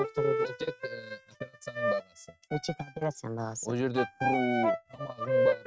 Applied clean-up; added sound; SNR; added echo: neural mask model RNNoise.